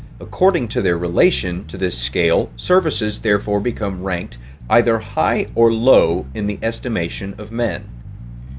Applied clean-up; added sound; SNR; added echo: none; Bass guitar; 14 dB; none.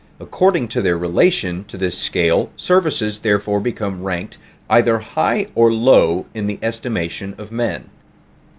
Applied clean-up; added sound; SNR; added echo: none; none; none; none.